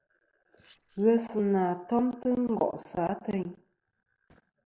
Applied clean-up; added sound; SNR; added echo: neural separator model SepFormer DNS4.